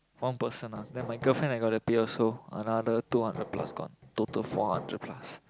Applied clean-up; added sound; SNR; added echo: none; Hammer; 12 dB; none.